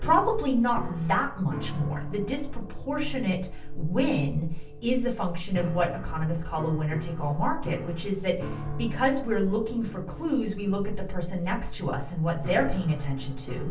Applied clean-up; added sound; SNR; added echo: none; Piano; 13 dB; reverberation time 0.3 s.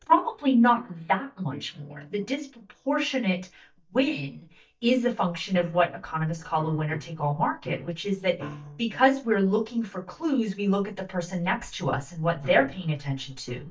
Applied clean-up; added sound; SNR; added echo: neural mask model DeepFilterNet 3.